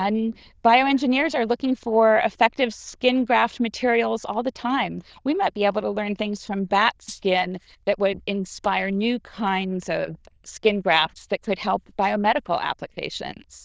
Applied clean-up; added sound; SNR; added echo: neural diffusion model UNIVERSE++.